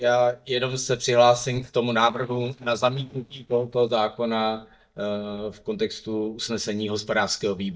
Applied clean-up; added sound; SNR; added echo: neural mask model DeepFilterNet 3.